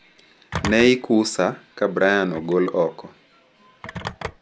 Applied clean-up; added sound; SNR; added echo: none; Telephone; 14 dB; none.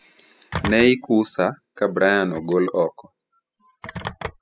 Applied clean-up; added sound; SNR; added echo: classical method spectral subtraction.